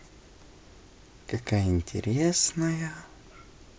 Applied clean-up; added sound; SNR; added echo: none; none; none; none.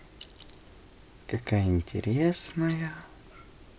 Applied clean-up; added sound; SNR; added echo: none; Chink, clink; 12 dB; none.